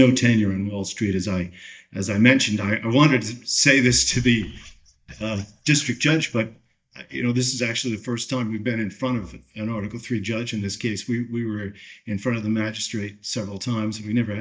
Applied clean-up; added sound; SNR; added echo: neural mask model DeepFilterNet 3.